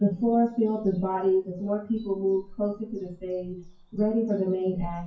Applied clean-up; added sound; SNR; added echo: classical method WPE with log-MMSE.